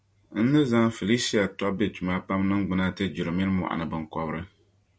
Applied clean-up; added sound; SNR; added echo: none; none; none; none.